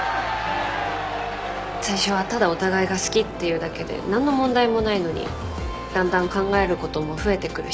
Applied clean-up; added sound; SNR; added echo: none; Car passing by / Race car, auto racing; 15 dB; none.